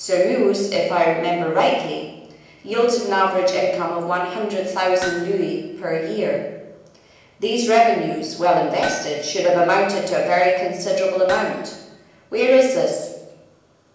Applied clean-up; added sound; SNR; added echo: none; Hammer; 15 dB; reverberation time 1.0 s.